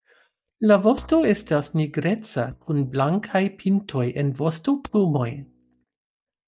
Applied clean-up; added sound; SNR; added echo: neural mask model DeepFilterNet 3.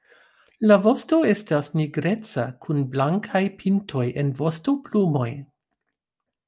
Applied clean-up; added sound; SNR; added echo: none; none; none; none.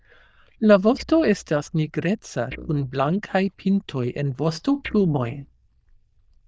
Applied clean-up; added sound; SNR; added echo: neural diffusion model UNIVERSE++.